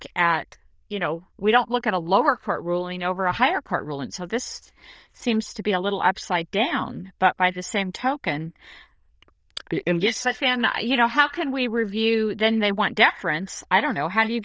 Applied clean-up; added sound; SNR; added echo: neural diffusion model UNIVERSE++.